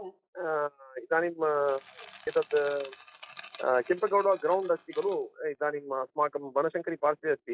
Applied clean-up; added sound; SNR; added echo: classical method log-MMSE.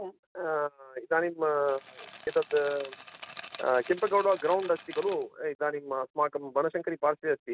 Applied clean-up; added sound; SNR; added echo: none; Rattle; 17 dB; none.